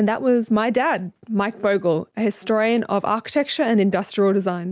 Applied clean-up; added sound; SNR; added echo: none; none; none; none.